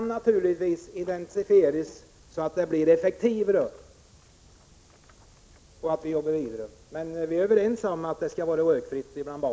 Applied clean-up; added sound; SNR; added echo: none; none; none; none.